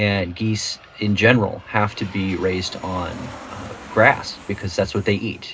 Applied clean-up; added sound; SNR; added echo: none; Aircraft; 19 dB; reverberation time 0.2 s.